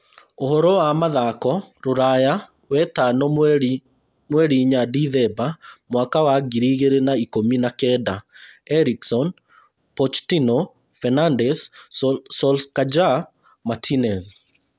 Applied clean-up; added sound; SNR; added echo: none; none; none; none.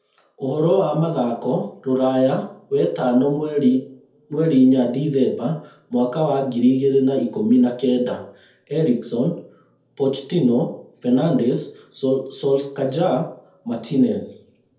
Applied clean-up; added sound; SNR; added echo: none; none; none; reverberation time 0.5 s.